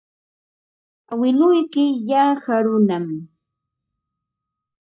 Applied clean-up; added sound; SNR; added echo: neural mask model DeepFilterNet 3.